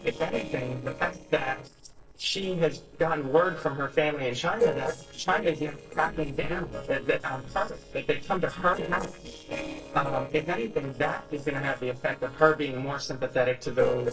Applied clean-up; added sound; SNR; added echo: neural separator model SepFormer DNS4.